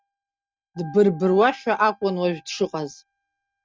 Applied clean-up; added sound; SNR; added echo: neural mask model RNNoise.